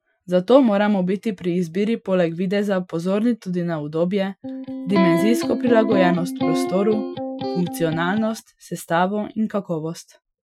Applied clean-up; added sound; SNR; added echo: classical method Wiener filter.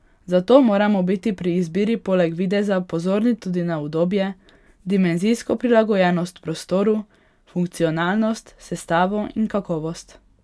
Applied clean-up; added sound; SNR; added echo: none; none; none; none.